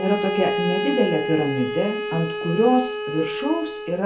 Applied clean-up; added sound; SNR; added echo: none; Bowed string instrument; 4 dB; reverberation time 0.3 s.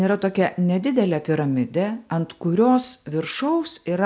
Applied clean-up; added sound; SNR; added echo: none; none; none; none.